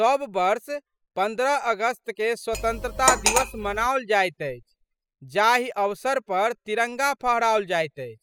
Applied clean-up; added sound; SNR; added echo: classical method spectral subtraction.